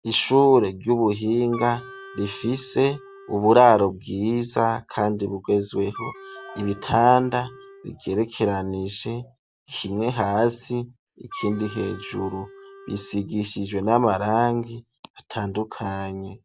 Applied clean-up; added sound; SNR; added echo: none; Wind instrument, woodwind instrument; 18 dB; none.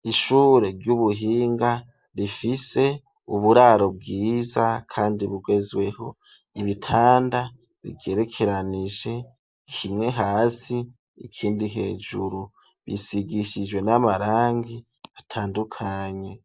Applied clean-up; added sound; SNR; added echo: neural mask model Resemble Enhance denoiser.